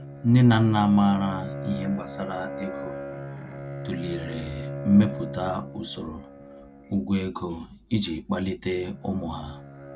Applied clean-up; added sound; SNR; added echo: none; Bowed string instrument; 11 dB; none.